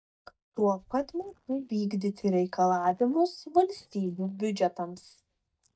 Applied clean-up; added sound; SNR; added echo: neural mask model DeepFilterNet 3.